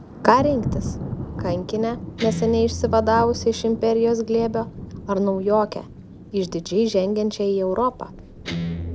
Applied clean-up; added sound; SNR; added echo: none; Thunder + Guitar; 9 dB; none.